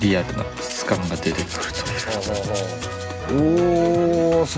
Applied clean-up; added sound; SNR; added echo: none; none; none; none.